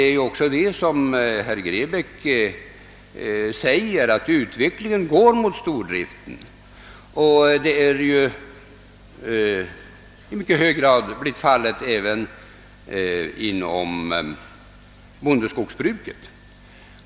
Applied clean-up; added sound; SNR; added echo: none; none; none; none.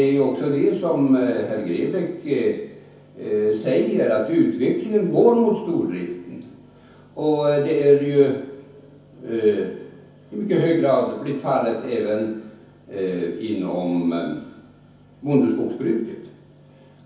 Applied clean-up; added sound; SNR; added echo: none; none; none; reverberation time 0.7 s.